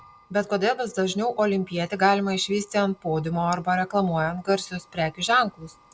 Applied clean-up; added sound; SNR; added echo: none; none; none; none.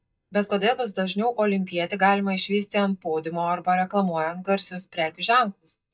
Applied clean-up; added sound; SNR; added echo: neural mask model DeepFilterNet 3.